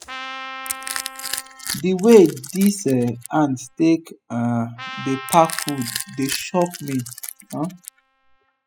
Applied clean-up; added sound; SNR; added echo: classical method spectral subtraction.